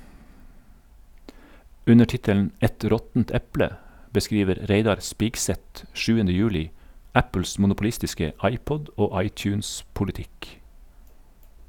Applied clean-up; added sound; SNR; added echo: none; none; none; none.